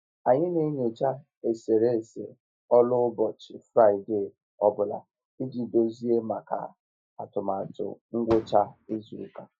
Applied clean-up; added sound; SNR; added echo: classical method Wiener filter.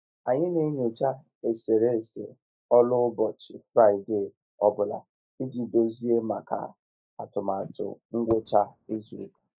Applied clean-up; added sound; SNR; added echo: neural mask model DeepFilterNet 3.